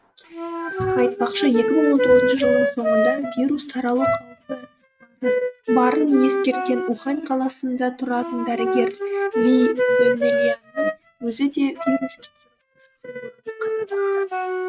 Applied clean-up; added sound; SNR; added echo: neural mask model RNNoise.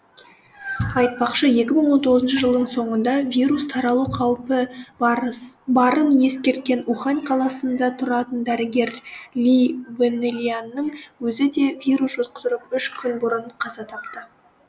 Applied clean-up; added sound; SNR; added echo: none; none; none; none.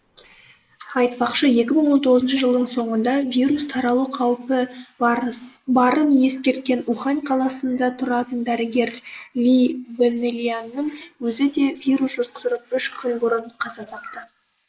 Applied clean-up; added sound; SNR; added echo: neural mask model Resemble Enhance denoiser.